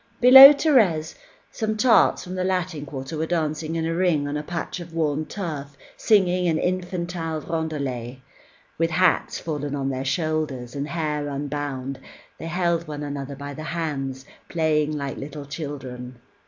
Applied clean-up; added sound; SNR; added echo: none; none; none; none.